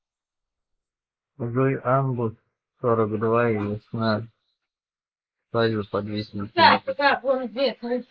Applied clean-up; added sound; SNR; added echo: neural mask model Resemble Enhance denoiser.